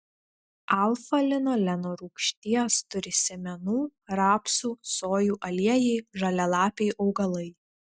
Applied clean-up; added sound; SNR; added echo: none; none; none; none.